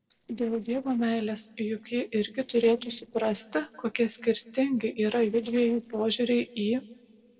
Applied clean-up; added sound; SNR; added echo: neural separator model SepFormer DNS4.